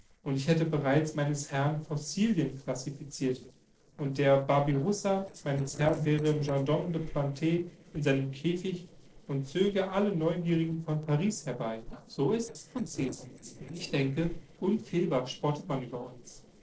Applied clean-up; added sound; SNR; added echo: neural separator model SepFormer DNS4.